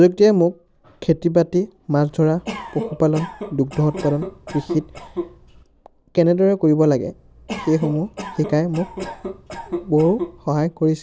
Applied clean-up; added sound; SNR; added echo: none; Cough; 12 dB; none.